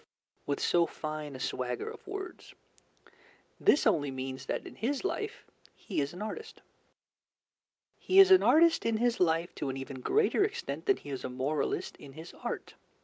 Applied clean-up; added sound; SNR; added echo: none; none; none; none.